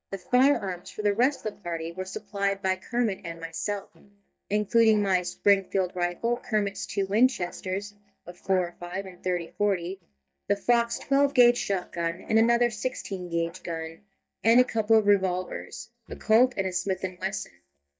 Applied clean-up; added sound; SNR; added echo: neural mask model DeepFilterNet 3.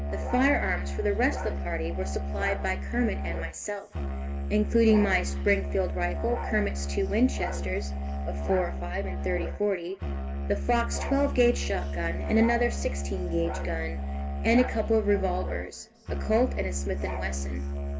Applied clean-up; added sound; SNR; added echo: none; Musical instrument; 3 dB; reverberation time 2.8 s.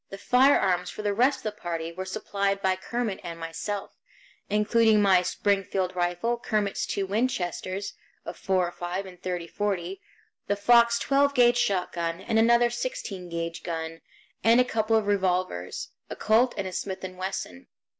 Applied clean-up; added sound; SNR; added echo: none; none; none; none.